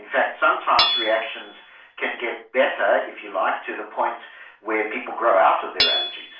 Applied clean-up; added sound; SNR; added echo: none; Hammer / Chink, clink; 7 dB; reverberation time 0.3 s.